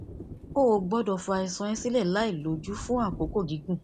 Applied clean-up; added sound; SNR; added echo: none; Thunder; 14 dB; none.